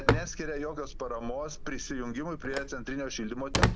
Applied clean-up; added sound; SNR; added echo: none; Telephone; -3 dB; none.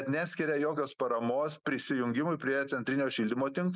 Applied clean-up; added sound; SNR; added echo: none; none; none; none.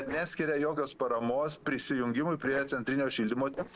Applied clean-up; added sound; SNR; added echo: neural separator model SepFormer DNS4.